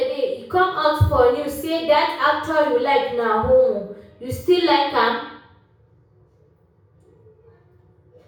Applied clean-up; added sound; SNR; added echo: none; none; none; reverberation time 0.6 s.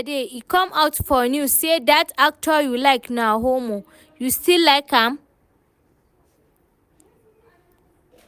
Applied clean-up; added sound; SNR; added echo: none; none; none; none.